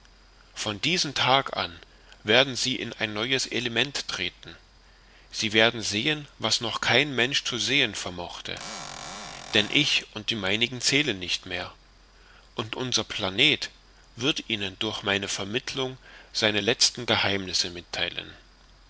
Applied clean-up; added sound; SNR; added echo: none; Cupboard open or close / Door; 12 dB; none.